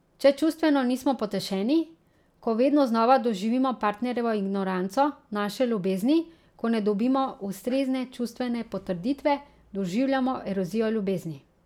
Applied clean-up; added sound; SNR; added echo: none; none; none; none.